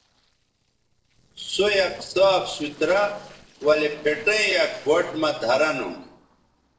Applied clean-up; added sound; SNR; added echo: neural separator model SepFormer DNS4.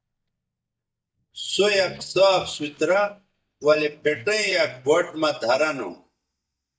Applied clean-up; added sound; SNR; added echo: neural mask model DeepFilterNet 3.